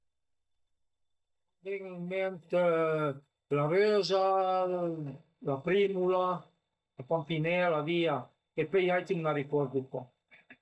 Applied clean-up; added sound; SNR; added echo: neural mask model DeepFilterNet 3.